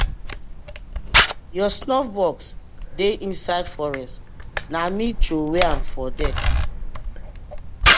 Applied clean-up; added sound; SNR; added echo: none; Camera; -3 dB; none.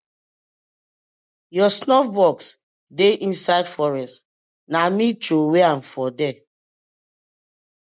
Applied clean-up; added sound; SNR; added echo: none; none; none; none.